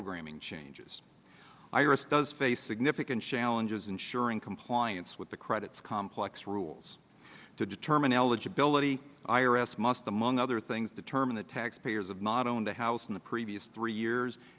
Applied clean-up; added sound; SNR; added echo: none; none; none; none.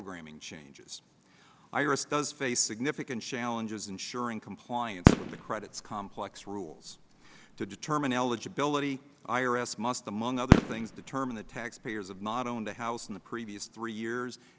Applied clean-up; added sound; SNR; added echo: none; Fireworks; -3 dB; none.